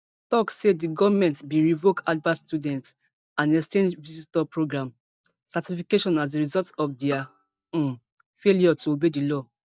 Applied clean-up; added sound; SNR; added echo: neural mask model DeepFilterNet 3.